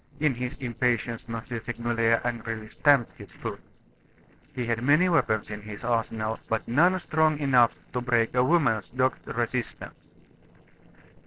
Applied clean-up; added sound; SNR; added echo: neural separator model SepFormer DNS4.